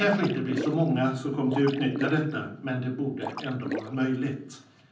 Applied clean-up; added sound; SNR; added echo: none; Splash, splatter; 9 dB; reverberation time 0.6 s.